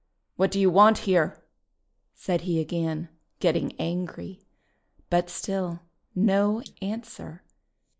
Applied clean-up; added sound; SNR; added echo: neural mask model Resemble Enhance denoiser.